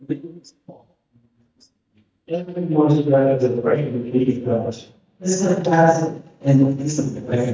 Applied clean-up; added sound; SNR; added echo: neural mask model DeepFilterNet 3.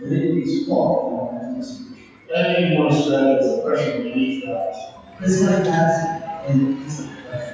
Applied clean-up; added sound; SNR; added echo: classical method WPE with log-MMSE.